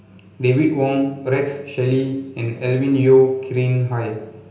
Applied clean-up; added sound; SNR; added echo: none; none; none; reverberation time 0.8 s.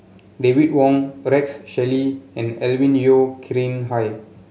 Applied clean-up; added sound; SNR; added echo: none; none; none; none.